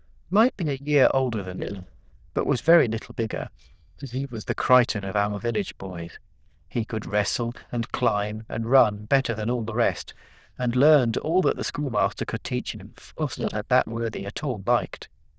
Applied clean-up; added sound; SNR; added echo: neural diffusion model UNIVERSE++.